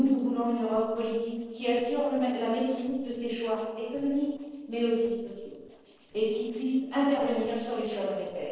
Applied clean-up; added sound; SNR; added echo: neural separator model SepFormer DNS4.